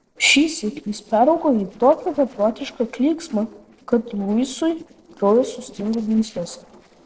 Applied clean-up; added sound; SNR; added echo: neural separator model SepFormer DNS4.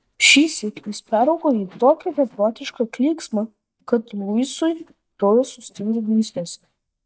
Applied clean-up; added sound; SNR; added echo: neural mask model DeepFilterNet 3.